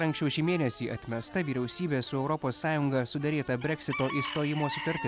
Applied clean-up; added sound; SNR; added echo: none; Bird / Chicken, rooster; 13 dB; none.